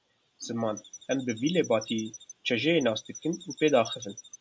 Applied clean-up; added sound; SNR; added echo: none; Chirp, tweet; 17 dB; none.